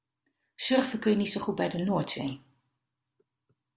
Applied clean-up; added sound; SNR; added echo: none; none; none; none.